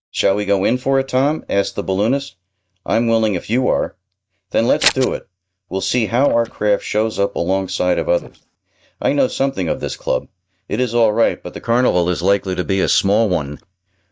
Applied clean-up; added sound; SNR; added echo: neural mask model DeepFilterNet 3.